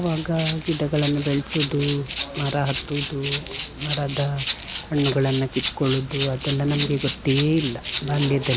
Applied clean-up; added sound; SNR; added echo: none; Rattle (instrument); 8 dB; none.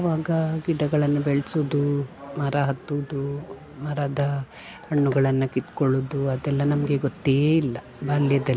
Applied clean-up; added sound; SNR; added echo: none; none; none; none.